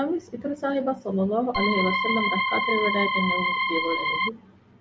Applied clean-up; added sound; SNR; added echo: none; Organ; -3 dB; none.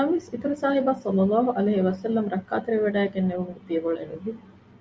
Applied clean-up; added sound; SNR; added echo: none; none; none; none.